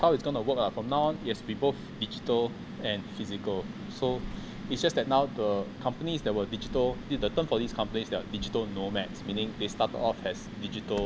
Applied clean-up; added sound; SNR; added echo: none; Sliding door; 16 dB; none.